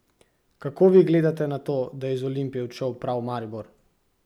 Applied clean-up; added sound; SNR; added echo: none; none; none; none.